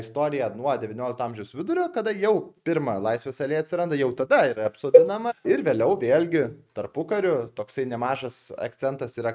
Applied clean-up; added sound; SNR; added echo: neural mask model RNNoise.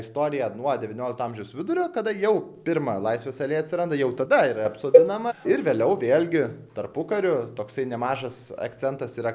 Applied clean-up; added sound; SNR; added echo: none; Cowbell; -3 dB; none.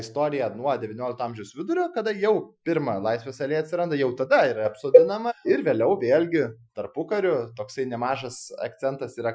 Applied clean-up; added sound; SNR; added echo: classical method Wiener filter.